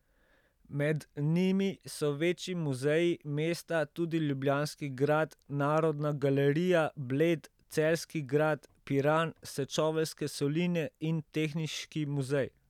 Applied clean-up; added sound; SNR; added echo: none; none; none; none.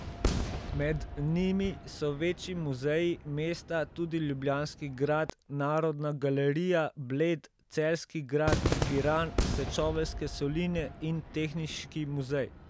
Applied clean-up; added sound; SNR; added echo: none; Cheering / Fireworks; 6 dB; none.